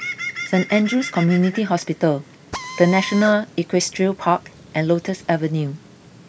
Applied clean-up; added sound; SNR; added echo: none; Drill + Bird; 13 dB; none.